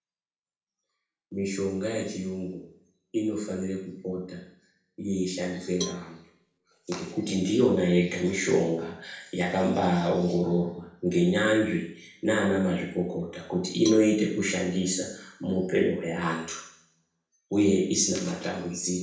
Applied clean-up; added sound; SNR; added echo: none; Cowbell; 14 dB; reverberation time 0.6 s.